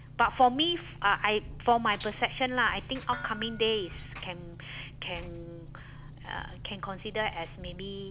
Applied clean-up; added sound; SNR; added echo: none; Engine + Dishes, pots, and pans; 13 dB; none.